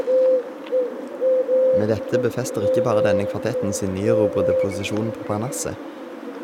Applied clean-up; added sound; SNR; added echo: none; Bird; -4 dB; none.